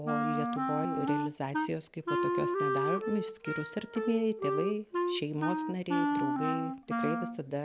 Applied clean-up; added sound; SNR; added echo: none; Wind instrument, woodwind instrument; -3 dB; none.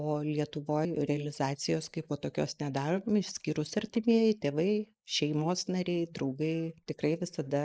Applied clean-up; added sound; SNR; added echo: neural mask model Resemble Enhance denoiser.